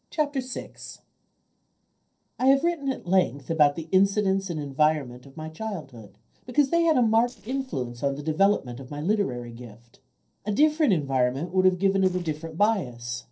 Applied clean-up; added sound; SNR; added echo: neural separator model SepFormer DNS4.